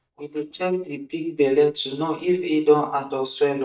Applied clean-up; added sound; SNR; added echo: neural mask model DeepFilterNet 3.